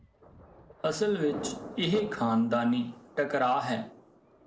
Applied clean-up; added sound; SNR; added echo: none; Thunder; 15 dB; none.